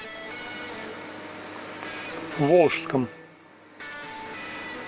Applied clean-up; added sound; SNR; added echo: none; Electric guitar; 11 dB; none.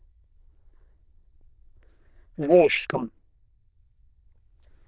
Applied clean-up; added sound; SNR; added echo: neural diffusion model UNIVERSE++.